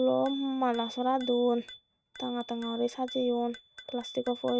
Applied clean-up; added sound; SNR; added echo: neural mask model RNNoise.